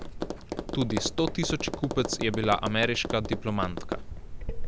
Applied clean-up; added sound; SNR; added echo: none; Tap; 3 dB; none.